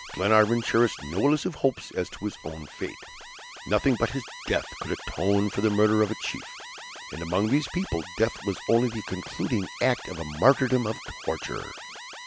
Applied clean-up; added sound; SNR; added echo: none; Alarm; 15 dB; none.